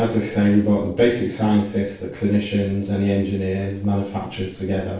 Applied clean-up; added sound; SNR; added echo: neural separator model SepFormer DNS4.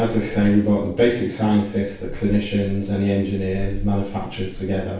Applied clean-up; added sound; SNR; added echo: none; Meow / Purr; 11 dB; reverberation time 0.7 s.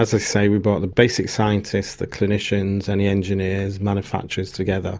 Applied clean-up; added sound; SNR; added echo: none; none; none; none.